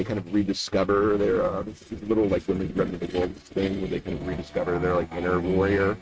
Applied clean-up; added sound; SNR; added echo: neural mask model RNNoise.